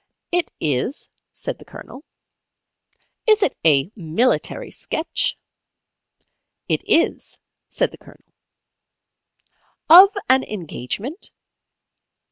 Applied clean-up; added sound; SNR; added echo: none; none; none; none.